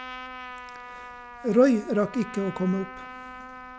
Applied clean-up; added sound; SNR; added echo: none; Trumpet; 13 dB; none.